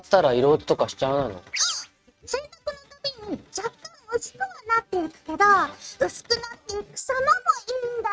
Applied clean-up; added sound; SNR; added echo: neural mask model RNNoise.